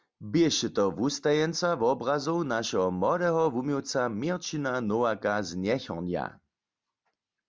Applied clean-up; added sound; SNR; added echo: none; none; none; none.